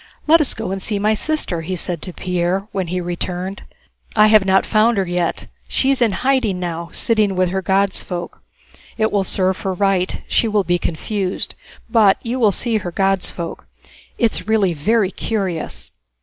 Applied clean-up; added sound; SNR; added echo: neural mask model Resemble Enhance denoiser.